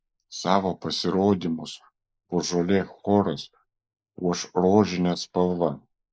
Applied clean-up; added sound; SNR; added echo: neural mask model Resemble Enhance denoiser.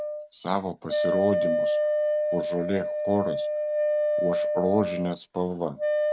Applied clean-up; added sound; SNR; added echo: none; Wind instrument, woodwind instrument; -3 dB; none.